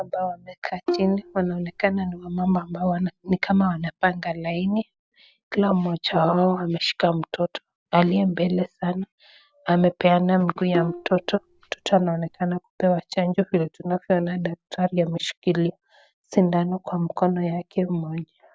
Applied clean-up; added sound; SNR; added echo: none; Bowed string instrument; 10 dB; none.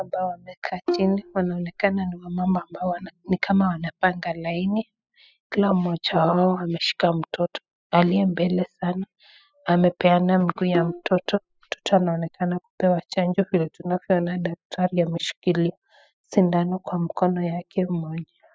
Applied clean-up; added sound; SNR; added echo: classical method spectral subtraction.